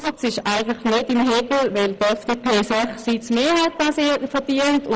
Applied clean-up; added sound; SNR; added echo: neural separator model SepFormer DNS4.